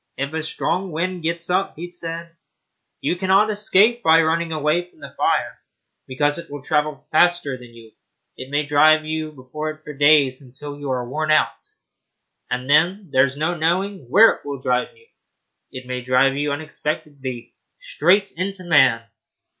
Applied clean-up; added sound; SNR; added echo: none; none; none; none.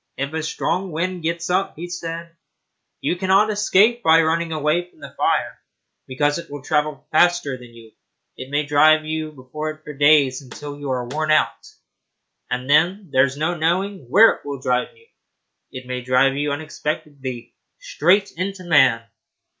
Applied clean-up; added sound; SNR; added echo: none; Snare drum; 20 dB; none.